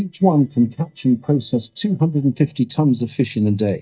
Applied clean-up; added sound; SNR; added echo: neural mask model DeepFilterNet 3.